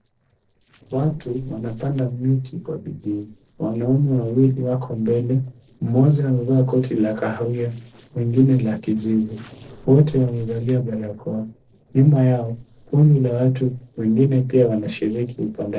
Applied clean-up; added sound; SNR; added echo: neural separator model SepFormer DNS4.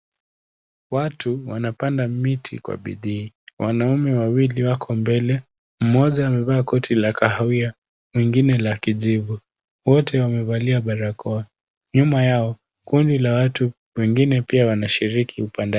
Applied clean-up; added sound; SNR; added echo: none; none; none; none.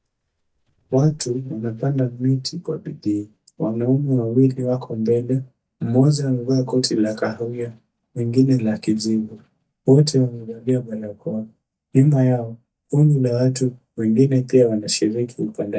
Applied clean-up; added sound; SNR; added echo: neural mask model DeepFilterNet 3.